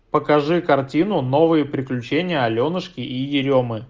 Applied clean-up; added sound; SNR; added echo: none; none; none; none.